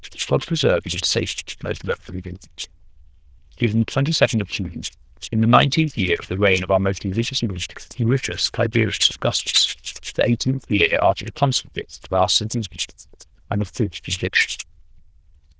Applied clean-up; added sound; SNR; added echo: neural diffusion model UNIVERSE++.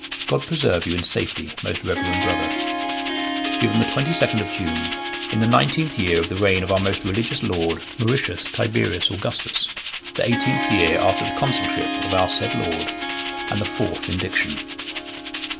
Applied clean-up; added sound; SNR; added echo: none; Rattle (instrument) + Harp; 3 dB; none.